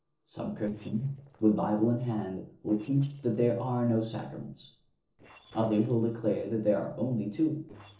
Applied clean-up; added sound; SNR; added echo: neural separator model SepFormer DNS4.